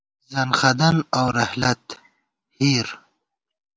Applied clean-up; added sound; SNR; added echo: none; none; none; none.